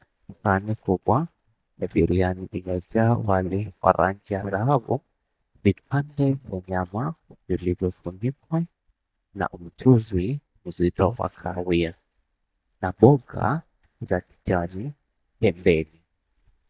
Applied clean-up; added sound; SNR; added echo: neural mask model DeepFilterNet 3.